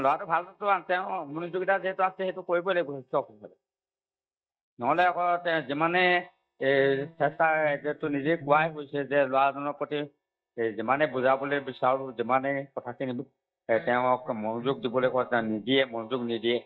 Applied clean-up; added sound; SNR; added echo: neural mask model DeepFilterNet 3.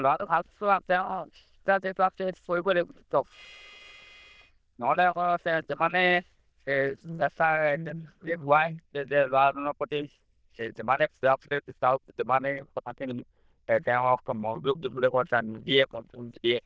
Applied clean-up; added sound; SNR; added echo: neural diffusion model UNIVERSE++.